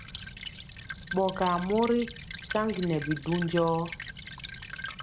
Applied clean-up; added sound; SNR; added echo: none; Stream / Trickle, dribble; 10 dB; none.